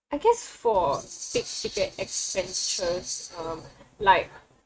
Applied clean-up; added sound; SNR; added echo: neural mask model RNNoise.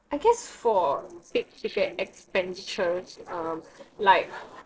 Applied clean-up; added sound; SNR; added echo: neural separator model SepFormer DNS4.